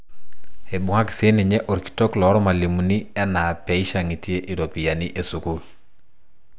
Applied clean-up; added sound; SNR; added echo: none; none; none; none.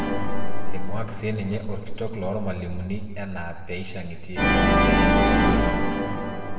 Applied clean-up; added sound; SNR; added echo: none; Organ; 0 dB; reverberation time 1.6 s.